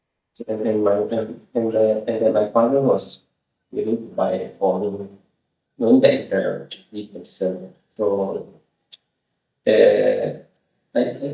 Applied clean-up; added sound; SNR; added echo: neural mask model DeepFilterNet 3.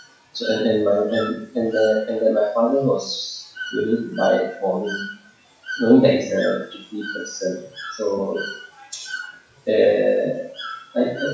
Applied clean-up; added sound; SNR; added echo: classical method WPE with log-MMSE.